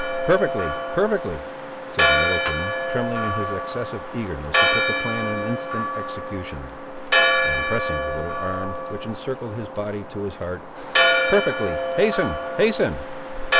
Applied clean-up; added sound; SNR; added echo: none; Church bell; -3 dB; none.